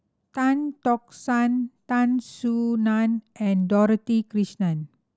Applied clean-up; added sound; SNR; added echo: none; none; none; none.